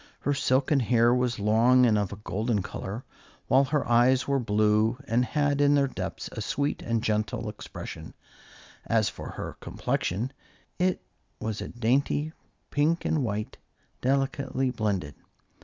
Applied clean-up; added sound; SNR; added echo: none; none; none; none.